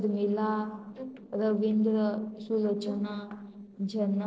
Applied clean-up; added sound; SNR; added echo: neural separator model SepFormer DNS4.